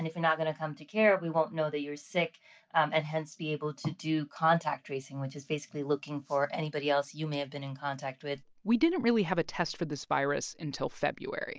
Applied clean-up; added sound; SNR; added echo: none; none; none; none.